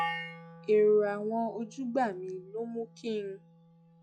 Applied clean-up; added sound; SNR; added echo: classical method log-MMSE.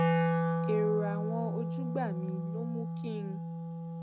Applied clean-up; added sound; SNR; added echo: none; Wind instrument, woodwind instrument; -5 dB; none.